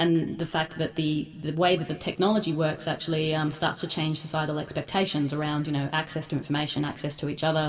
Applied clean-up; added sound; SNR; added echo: none; none; none; reverberation time 2.7 s.